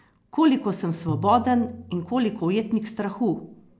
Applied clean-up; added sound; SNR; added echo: none; Tabla; 15 dB; none.